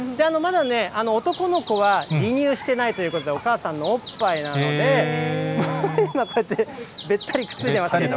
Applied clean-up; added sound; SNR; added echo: none; Bird vocalization, bird call, bird song; 13 dB; none.